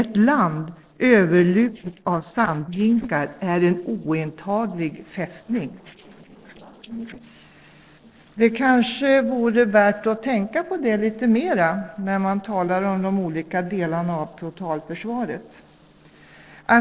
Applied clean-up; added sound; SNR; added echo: neural separator model SepFormer DNS4.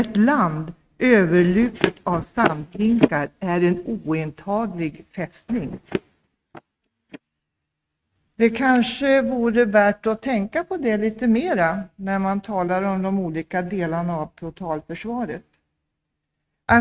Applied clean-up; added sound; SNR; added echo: neural mask model RNNoise.